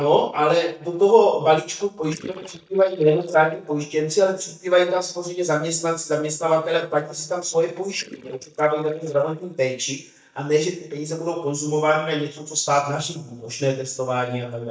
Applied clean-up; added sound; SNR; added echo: neural mask model DeepFilterNet 3.